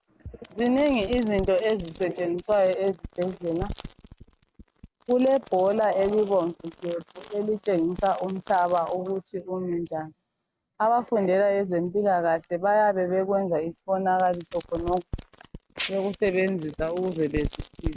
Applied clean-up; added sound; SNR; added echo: neural mask model RNNoise.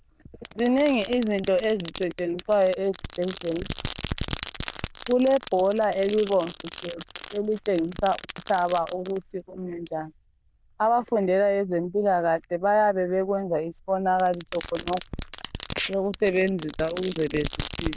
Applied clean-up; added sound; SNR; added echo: neural diffusion model UNIVERSE++.